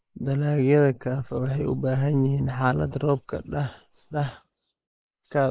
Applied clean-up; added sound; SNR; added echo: neural mask model Resemble Enhance denoiser.